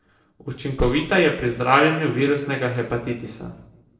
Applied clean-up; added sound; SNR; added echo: neural separator model SepFormer DNS4.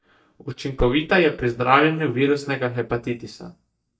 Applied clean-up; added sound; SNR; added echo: neural mask model DeepFilterNet 3.